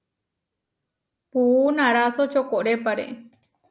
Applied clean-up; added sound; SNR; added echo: none; none; none; none.